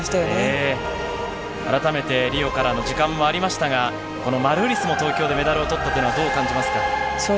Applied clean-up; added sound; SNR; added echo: none; none; none; none.